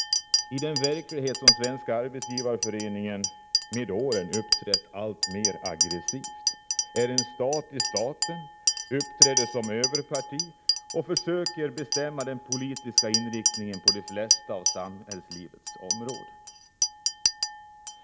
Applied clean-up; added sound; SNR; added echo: none; Chink, clink; -3 dB; none.